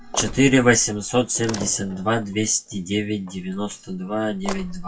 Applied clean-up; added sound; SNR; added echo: classical method WPE with log-MMSE.